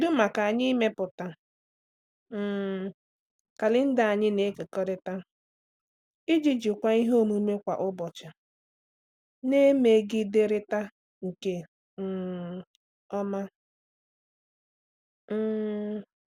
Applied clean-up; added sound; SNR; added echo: none; none; none; none.